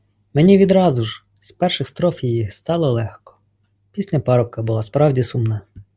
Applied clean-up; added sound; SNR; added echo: none; none; none; none.